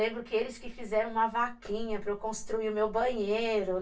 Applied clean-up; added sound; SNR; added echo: none; none; none; reverberation time 0.2 s.